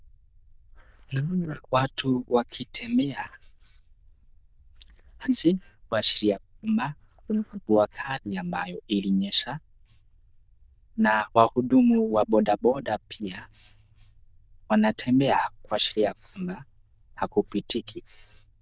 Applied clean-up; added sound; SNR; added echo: neural diffusion model UNIVERSE++.